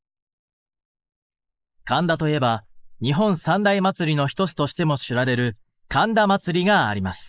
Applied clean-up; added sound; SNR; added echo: neural mask model Resemble Enhance denoiser.